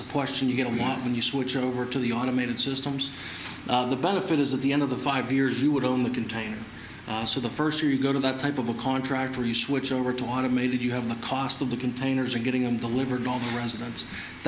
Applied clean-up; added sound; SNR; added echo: none; none; none; none.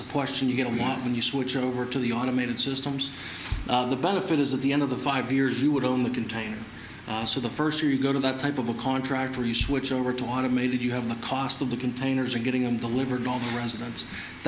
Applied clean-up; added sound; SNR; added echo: none; Bass drum; 13 dB; none.